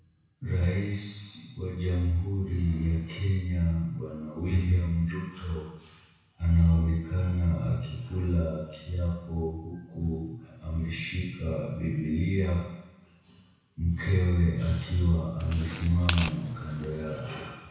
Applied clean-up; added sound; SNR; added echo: none; Tearing; 8 dB; reverberation time 1.0 s.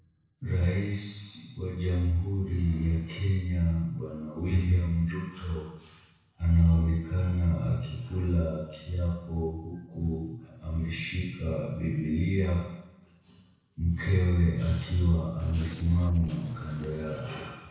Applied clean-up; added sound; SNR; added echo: neural separator model SepFormer DNS4.